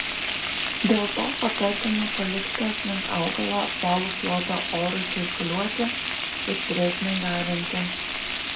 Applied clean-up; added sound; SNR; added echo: none; Frying (food); 1 dB; reverberation time 0.3 s.